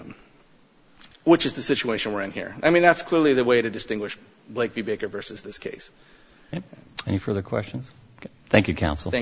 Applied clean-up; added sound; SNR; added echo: none; none; none; none.